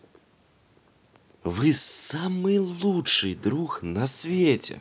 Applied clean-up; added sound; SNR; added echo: none; none; none; none.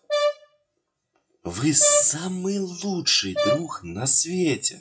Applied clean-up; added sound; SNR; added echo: classical method WPE with log-MMSE.